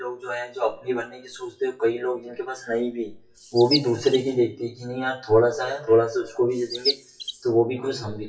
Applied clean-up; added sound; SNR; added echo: classical method WPE with log-MMSE.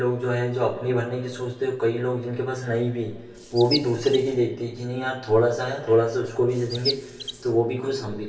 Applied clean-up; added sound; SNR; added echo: none; Chirp, tweet; 9 dB; reverberation time 0.2 s.